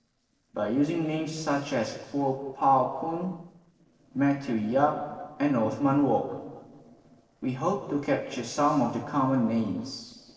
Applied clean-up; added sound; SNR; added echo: neural separator model SepFormer DNS4.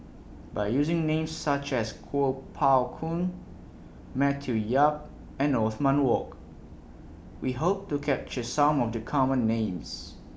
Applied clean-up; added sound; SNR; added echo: none; none; none; none.